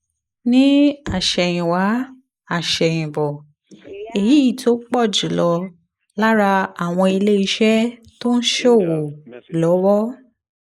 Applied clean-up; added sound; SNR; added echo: neural mask model Resemble Enhance denoiser.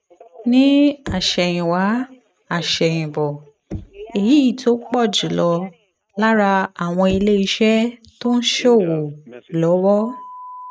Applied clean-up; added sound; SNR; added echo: neural mask model RNNoise.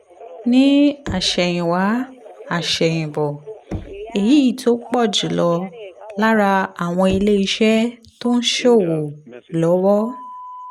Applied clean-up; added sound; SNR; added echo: none; Telephone + Knock; 17 dB; none.